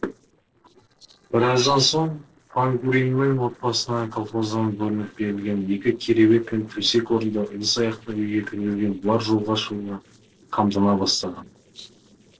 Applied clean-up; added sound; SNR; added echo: neural separator model SepFormer DNS4.